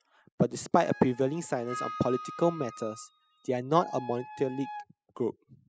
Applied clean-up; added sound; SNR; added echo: classical method spectral subtraction.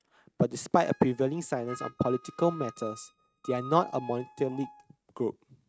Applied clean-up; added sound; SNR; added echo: neural mask model RNNoise.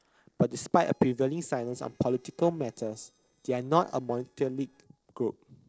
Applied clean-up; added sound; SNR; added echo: neural separator model SepFormer DNS4.